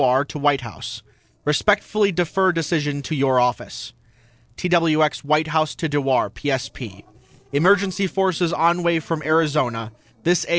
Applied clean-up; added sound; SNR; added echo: neural separator model SepFormer DNS4.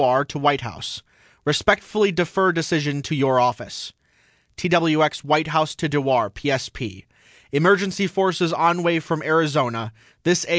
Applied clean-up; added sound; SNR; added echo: none; none; none; none.